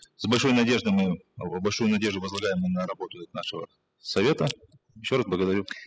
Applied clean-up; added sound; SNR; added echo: classical method spectral subtraction.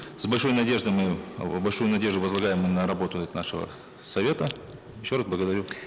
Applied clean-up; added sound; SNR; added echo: none; Mechanisms + Crack / Crushing; 18 dB; none.